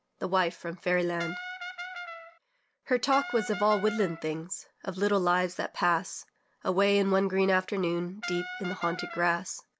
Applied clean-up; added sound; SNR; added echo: none; Brass instrument; 9 dB; none.